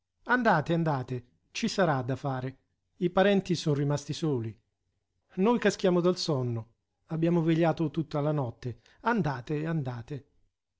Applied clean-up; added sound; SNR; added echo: none; none; none; none.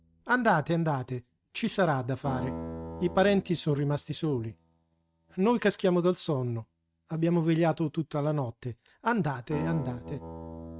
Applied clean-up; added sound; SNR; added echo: neural mask model RNNoise.